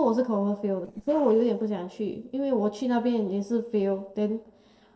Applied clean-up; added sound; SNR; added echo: neural separator model SepFormer DNS4.